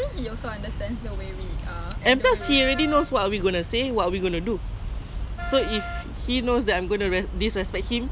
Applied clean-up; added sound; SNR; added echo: none; Wind instrument, woodwind instrument; 13 dB; none.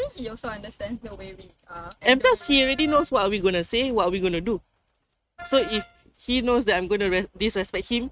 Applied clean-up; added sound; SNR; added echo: neural mask model RNNoise.